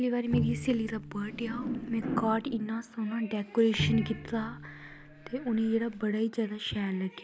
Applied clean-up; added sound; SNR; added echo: none; Bowed string instrument; 7 dB; none.